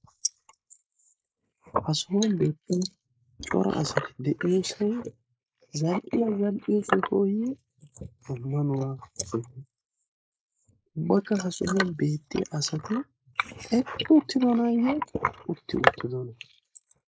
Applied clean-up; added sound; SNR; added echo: neural mask model Resemble Enhance denoiser.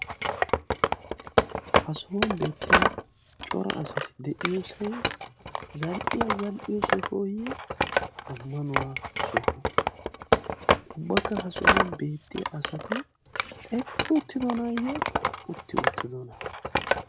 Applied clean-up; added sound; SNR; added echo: none; Wood; -5 dB; none.